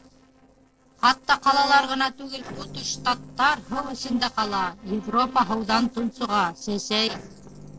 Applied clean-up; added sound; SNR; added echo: neural separator model SepFormer DNS4.